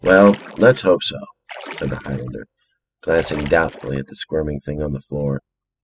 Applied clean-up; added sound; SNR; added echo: classical method spectral subtraction.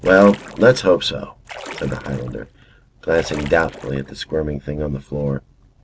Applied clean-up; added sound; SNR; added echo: none; Splash, splatter; 17 dB; none.